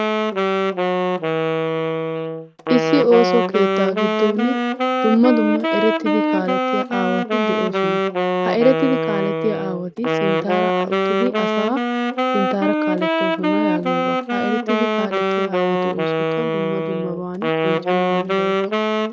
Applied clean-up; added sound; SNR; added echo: none; Wind instrument, woodwind instrument; -3 dB; none.